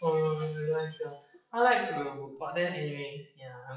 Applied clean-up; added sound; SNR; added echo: classical method WPE with log-MMSE.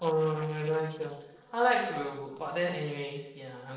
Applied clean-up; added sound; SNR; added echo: neural separator model SepFormer DNS4.